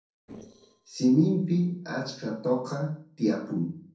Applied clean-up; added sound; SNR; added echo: neural separator model SepFormer DNS4.